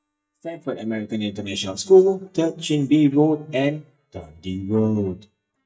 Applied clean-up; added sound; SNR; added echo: neural mask model DeepFilterNet 3.